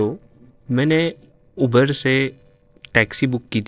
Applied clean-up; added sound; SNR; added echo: neural separator model SepFormer DNS4.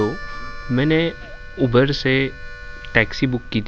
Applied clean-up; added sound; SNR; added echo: none; Harmonica; 18 dB; none.